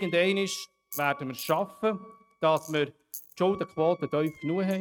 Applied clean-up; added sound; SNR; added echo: neural mask model RNNoise.